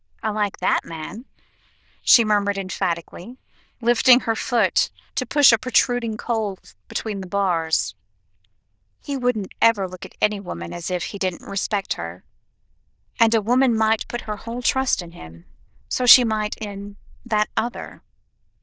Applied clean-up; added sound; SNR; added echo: neural diffusion model UNIVERSE++.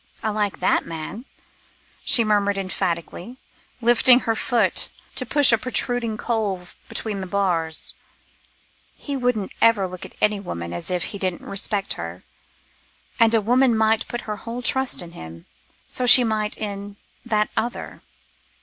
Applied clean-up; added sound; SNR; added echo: none; none; none; none.